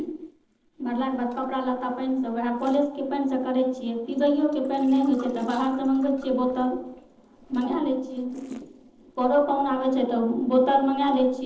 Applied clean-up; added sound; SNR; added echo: neural separator model SepFormer DNS4.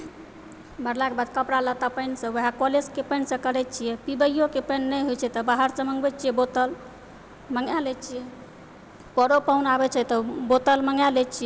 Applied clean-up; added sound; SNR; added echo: none; none; none; none.